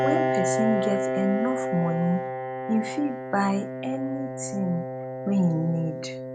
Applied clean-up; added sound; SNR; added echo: none; Piano; 2 dB; none.